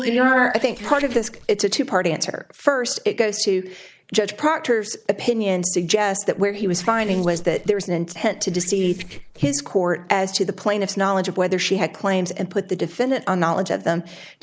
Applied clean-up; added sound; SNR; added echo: neural mask model Resemble Enhance denoiser.